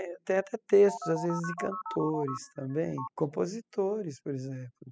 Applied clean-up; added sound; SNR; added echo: classical method spectral subtraction.